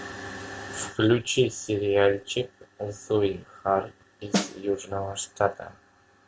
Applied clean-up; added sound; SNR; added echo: none; Snare drum; 2 dB; none.